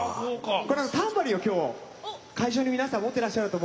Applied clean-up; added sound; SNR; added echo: none; none; none; none.